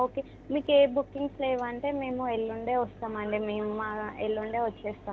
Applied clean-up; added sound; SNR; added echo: none; Mechanisms; 19 dB; none.